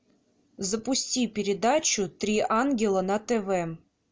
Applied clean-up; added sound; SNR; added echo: none; none; none; none.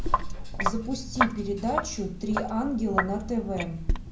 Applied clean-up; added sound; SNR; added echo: none; Sink (filling or washing); -1 dB; reverberation time 0.6 s.